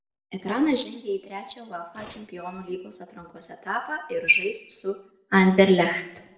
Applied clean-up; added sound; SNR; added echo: neural separator model SepFormer DNS4.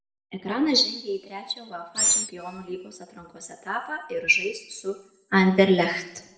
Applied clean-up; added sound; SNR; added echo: none; Animal; 0 dB; reverberation time 0.7 s.